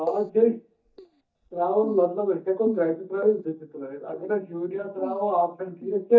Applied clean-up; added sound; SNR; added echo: neural mask model DeepFilterNet 3.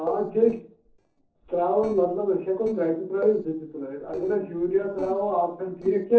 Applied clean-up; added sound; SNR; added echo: neural separator model SepFormer DNS4.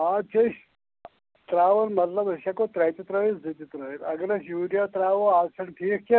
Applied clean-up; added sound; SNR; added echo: none; none; none; none.